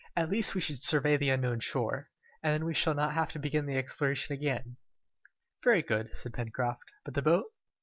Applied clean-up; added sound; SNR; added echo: none; none; none; none.